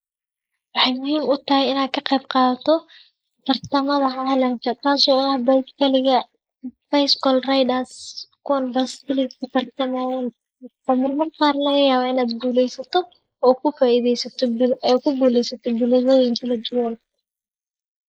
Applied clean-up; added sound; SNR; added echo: neural mask model Resemble Enhance denoiser.